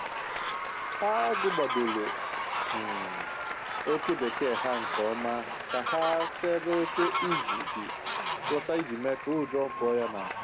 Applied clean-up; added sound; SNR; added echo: none; Fowl + Applause; 2 dB; none.